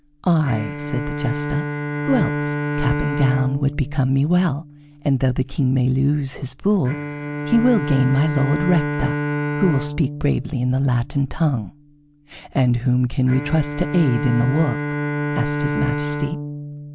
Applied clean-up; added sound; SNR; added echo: none; Bowed string instrument; 6 dB; none.